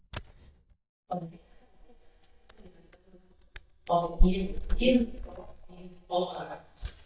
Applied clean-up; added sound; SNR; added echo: neural mask model DeepFilterNet 3.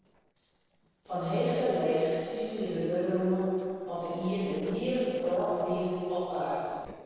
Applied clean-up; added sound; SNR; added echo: neural separator model SepFormer DNS4.